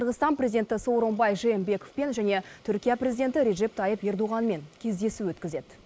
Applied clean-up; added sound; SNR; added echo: neural mask model Resemble Enhance denoiser.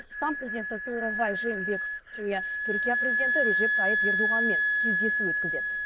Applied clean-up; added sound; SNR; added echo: neural diffusion model UNIVERSE++.